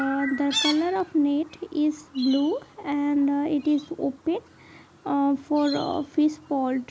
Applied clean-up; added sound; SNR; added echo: none; Chirp, tweet; 13 dB; none.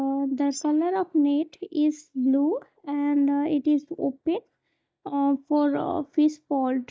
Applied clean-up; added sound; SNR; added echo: neural mask model DeepFilterNet 3.